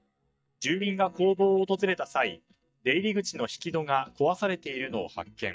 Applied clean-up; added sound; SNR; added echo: neural mask model DeepFilterNet 3.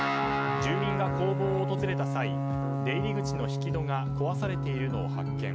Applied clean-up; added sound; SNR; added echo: none; Guitar; -4 dB; none.